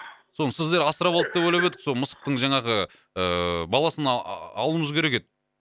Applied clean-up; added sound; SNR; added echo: none; none; none; none.